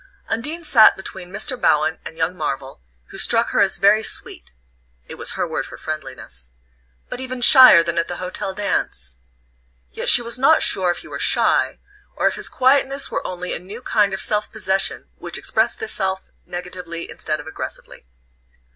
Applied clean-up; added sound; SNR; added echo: none; none; none; none.